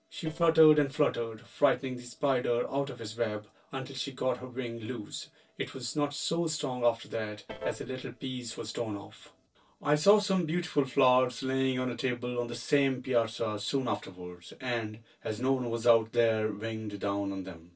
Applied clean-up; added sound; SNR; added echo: neural separator model SepFormer DNS4.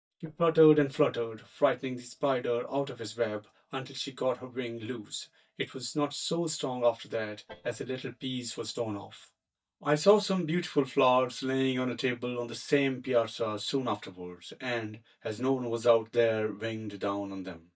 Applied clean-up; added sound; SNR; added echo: neural mask model DeepFilterNet 3.